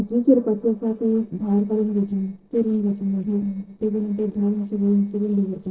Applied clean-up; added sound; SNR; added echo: neural separator model SepFormer DNS4.